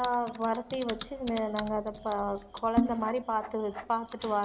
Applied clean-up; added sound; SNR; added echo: none; Typing; 7 dB; none.